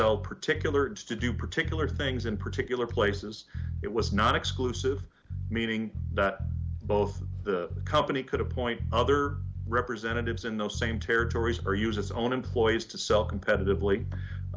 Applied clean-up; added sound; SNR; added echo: none; Bass guitar; 5 dB; none.